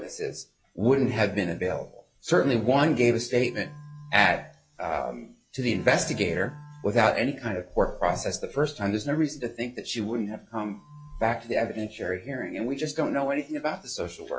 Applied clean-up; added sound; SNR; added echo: classical method log-MMSE.